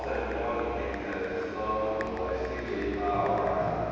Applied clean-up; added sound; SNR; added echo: none; Typing; 19 dB; reverberation time 2.2 s.